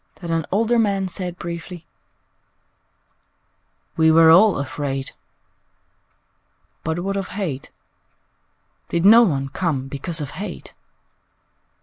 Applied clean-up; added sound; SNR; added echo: none; none; none; none.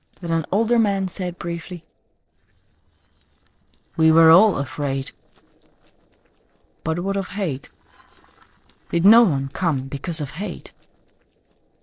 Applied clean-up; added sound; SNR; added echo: neural separator model SepFormer DNS4.